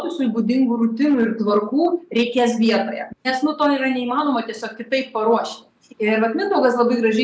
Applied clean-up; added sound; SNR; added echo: none; none; none; none.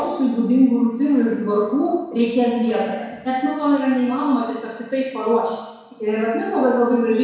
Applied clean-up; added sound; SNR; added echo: none; none; none; reverberation time 1.1 s.